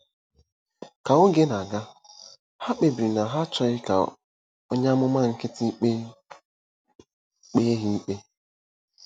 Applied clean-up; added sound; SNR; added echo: none; none; none; none.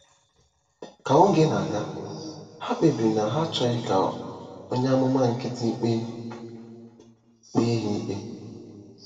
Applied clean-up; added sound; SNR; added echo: none; none; none; reverberation time 2.1 s.